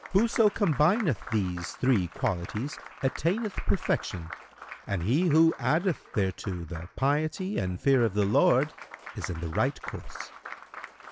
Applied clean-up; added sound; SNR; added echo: none; Applause; 16 dB; none.